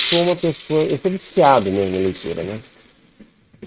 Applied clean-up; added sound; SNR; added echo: neural mask model RNNoise.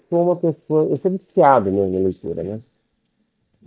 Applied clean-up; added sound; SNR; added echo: neural mask model DeepFilterNet 3.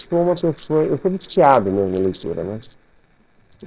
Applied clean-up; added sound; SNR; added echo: neural separator model SepFormer DNS4.